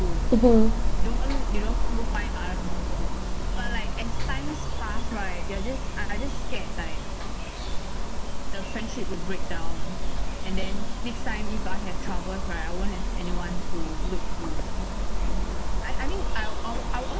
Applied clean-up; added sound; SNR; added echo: none; none; none; none.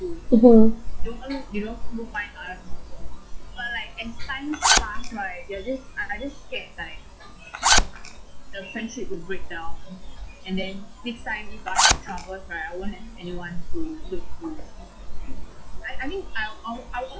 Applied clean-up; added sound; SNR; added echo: classical method log-MMSE.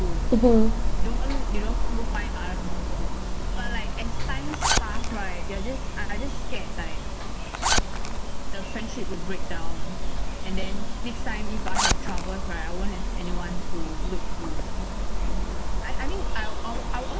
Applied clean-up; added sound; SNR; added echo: none; Zipper (clothing); 5 dB; none.